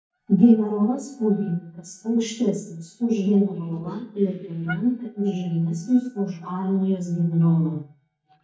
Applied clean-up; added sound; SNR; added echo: neural mask model DeepFilterNet 3.